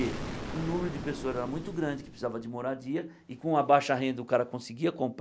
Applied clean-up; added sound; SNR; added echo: none; Explosion; 12 dB; none.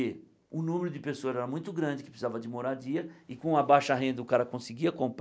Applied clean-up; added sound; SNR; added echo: none; none; none; none.